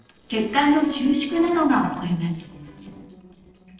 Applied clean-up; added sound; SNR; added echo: neural separator model SepFormer DNS4.